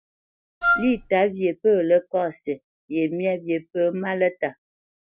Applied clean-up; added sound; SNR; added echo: none; Wind instrument, woodwind instrument; 1 dB; none.